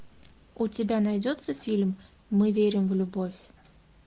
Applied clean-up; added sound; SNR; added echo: none; none; none; none.